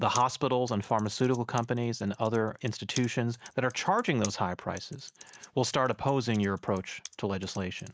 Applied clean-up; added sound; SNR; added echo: neural mask model RNNoise.